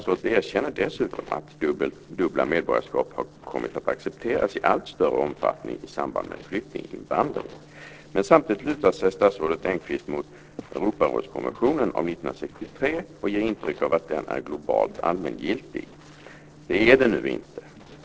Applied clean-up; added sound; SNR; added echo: neural separator model SepFormer DNS4.